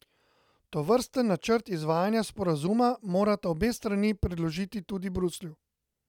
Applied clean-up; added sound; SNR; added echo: none; none; none; none.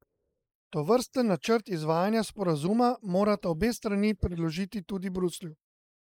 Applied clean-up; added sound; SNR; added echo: neural mask model Resemble Enhance denoiser.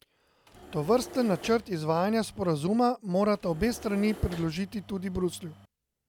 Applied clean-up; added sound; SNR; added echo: none; Engine / Mechanisms; 18 dB; none.